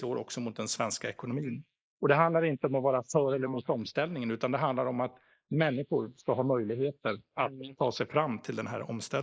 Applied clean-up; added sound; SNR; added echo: neural mask model Resemble Enhance denoiser.